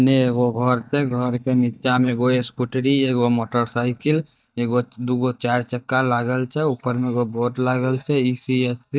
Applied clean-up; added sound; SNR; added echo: neural mask model DeepFilterNet 3.